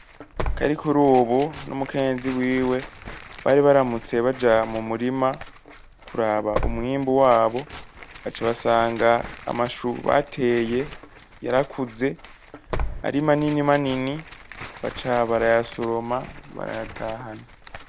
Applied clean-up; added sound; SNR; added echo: none; Tearing; 12 dB; none.